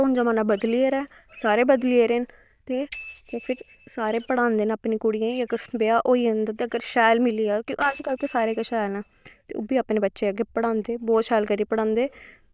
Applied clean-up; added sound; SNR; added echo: neural diffusion model UNIVERSE++.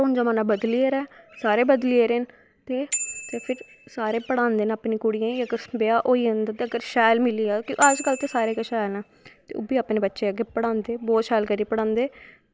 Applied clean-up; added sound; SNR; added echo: none; Bicycle bell; 13 dB; none.